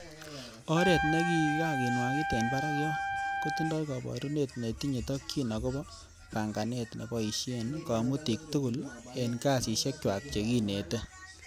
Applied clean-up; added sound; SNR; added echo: none; Trumpet; 1 dB; none.